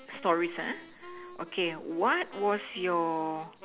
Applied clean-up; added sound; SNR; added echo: none; Wind instrument, woodwind instrument; 19 dB; none.